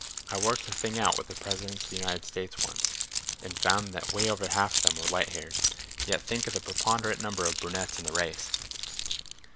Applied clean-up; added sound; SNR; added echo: none; Keys jangling; 0 dB; none.